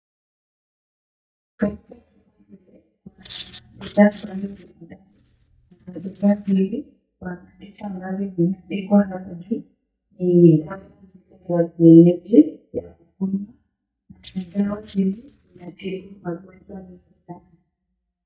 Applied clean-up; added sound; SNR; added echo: neural mask model DeepFilterNet 3.